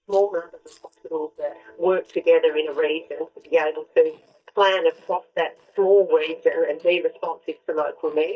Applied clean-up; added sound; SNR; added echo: neural mask model DeepFilterNet 3.